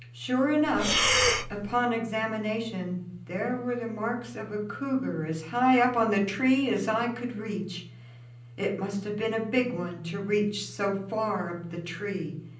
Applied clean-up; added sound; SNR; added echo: none; Breathing; -2 dB; reverberation time 0.6 s.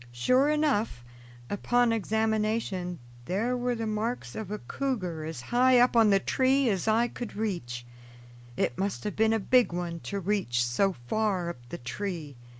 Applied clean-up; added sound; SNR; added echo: none; none; none; none.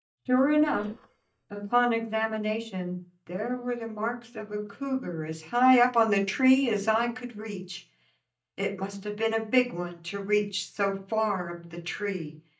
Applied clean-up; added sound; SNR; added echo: neural mask model DeepFilterNet 3.